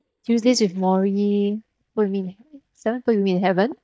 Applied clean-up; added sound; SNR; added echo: neural mask model DeepFilterNet 3.